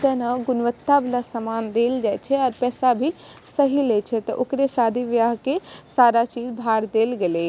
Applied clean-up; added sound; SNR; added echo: none; none; none; none.